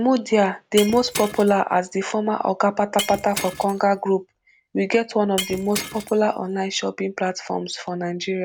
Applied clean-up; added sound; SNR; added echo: none; Shatter; 13 dB; none.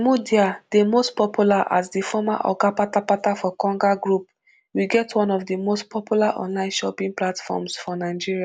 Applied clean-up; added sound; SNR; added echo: none; none; none; none.